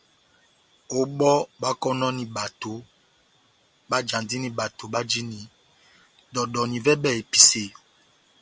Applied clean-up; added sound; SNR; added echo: none; none; none; none.